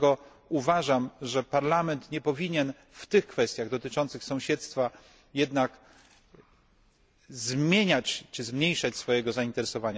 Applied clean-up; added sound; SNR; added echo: none; none; none; none.